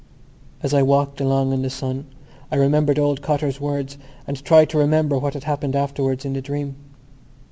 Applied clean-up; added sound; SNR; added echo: none; none; none; none.